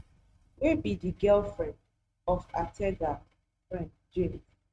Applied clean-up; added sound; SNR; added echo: neural mask model RNNoise.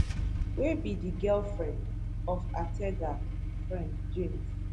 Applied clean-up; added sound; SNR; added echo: none; Engine starting / Car; -3 dB; none.